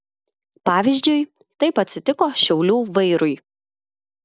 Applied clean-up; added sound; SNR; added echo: none; none; none; none.